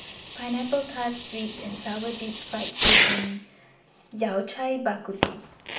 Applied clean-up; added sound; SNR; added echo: none; Fireworks; -2 dB; reverberation time 0.3 s.